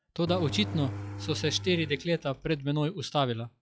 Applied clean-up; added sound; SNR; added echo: classical method log-MMSE.